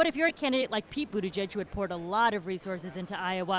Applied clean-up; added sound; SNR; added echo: none; none; none; none.